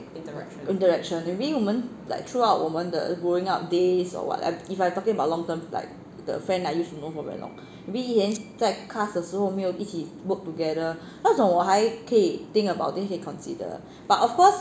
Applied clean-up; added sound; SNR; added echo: none; none; none; none.